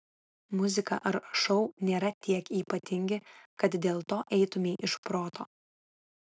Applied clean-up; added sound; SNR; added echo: none; none; none; none.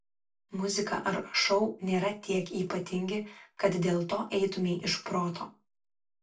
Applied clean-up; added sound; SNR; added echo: none; none; none; reverberation time 0.2 s.